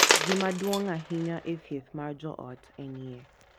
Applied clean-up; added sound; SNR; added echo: none; Coin (dropping); -2 dB; none.